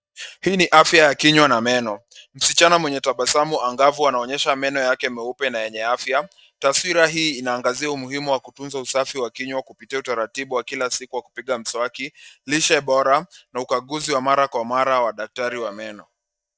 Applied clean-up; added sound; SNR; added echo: neural mask model DeepFilterNet 3.